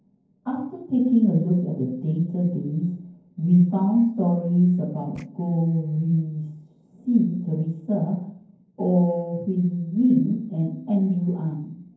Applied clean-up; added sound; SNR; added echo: neural separator model SepFormer DNS4.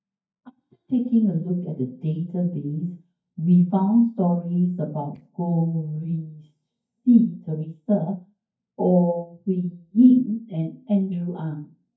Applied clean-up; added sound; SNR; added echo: neural mask model DeepFilterNet 3.